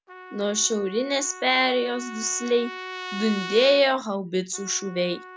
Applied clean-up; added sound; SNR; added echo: none; Trumpet; 13 dB; none.